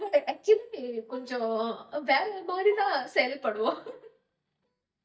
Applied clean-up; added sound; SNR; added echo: neural mask model DeepFilterNet 3.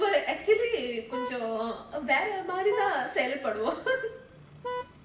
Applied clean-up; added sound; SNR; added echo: none; Vehicle horn, car horn, honking; 11 dB; reverberation time 0.7 s.